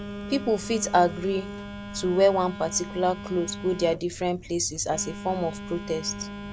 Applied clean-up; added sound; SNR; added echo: none; Telephone; 11 dB; none.